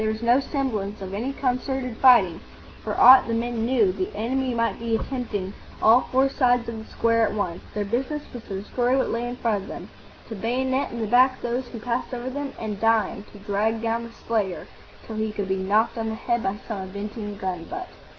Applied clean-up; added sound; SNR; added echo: none; none; none; none.